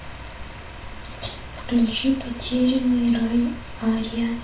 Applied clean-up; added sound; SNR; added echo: none; Truck; 19 dB; reverberation time 0.3 s.